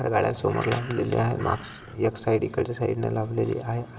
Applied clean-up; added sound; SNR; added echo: none; Crow; 18 dB; reverberation time 2.2 s.